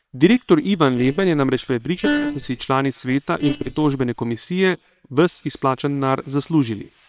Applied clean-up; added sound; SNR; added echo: neural separator model SepFormer WHAM!.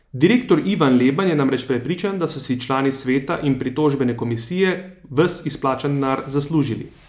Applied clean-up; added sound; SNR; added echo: none; none; none; none.